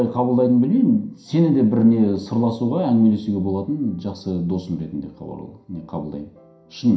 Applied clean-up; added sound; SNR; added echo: none; none; none; reverberation time 0.5 s.